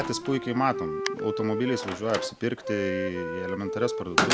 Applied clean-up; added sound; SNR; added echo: none; Wind instrument, woodwind instrument + Slam; 1 dB; none.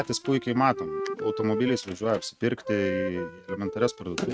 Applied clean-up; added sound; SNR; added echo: neural mask model RNNoise.